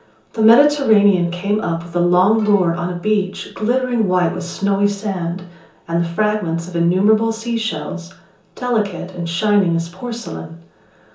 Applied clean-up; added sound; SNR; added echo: none; Bowed string instrument; 17 dB; reverberation time 0.6 s.